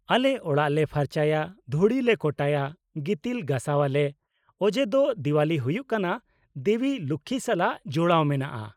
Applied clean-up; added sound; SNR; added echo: neural mask model Resemble Enhance denoiser.